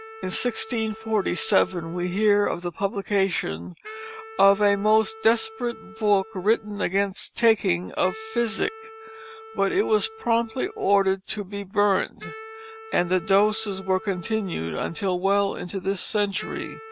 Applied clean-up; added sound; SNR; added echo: none; Wind instrument, woodwind instrument; 18 dB; none.